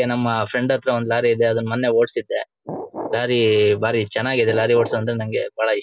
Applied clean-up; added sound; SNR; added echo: neural mask model Resemble Enhance denoiser.